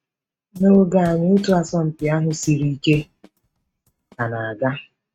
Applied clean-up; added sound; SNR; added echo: neural mask model RNNoise.